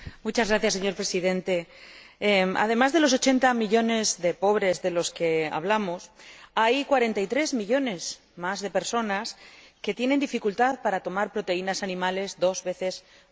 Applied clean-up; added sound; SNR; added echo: none; none; none; none.